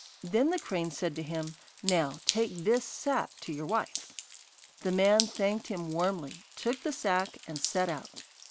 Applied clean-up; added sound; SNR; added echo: none; Drip; 10 dB; none.